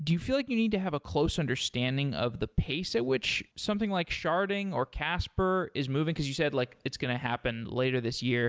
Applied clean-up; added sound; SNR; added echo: none; none; none; none.